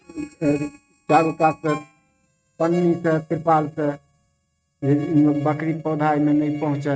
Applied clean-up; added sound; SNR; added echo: neural mask model RNNoise.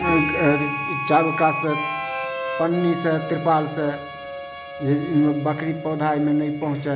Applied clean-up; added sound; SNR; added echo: none; Harmonica; 6 dB; none.